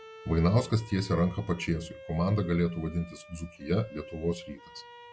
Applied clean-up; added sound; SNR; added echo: none; Bowed string instrument; 18 dB; none.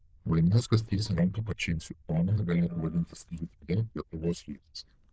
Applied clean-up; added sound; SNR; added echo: neural diffusion model UNIVERSE++.